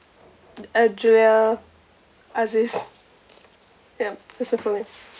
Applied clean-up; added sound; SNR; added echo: none; none; none; none.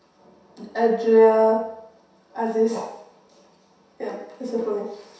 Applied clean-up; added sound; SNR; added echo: none; none; none; reverberation time 0.7 s.